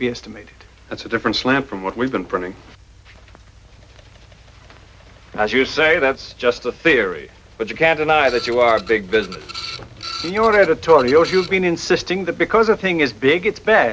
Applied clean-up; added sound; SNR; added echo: none; Printer; 14 dB; none.